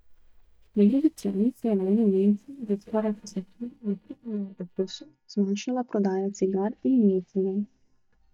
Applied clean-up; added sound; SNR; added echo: neural mask model DeepFilterNet 3.